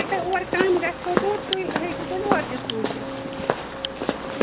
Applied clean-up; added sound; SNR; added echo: none; Walk, footsteps; 0 dB; none.